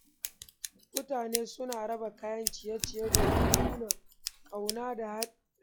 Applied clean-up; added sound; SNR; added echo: classical method log-MMSE.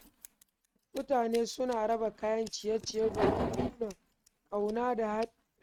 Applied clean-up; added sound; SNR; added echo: neural mask model RNNoise.